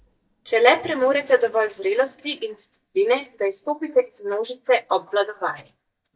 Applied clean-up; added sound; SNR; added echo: neural mask model DeepFilterNet 3.